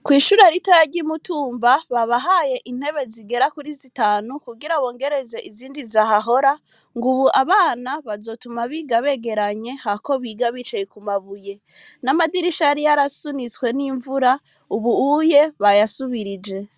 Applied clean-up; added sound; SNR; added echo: none; none; none; none.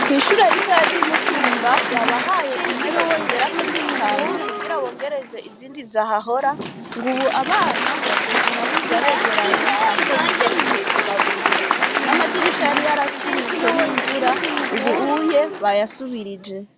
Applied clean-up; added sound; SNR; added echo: none; Applause; -2 dB; none.